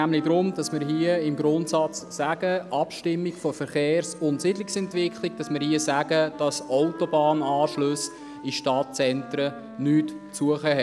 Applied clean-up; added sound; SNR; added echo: none; Wind instrument, woodwind instrument; 17 dB; none.